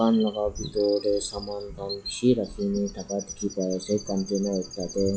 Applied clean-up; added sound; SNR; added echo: classical method log-MMSE.